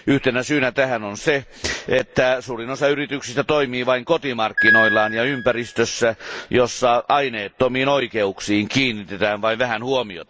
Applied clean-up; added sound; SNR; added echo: none; Piano; 1 dB; none.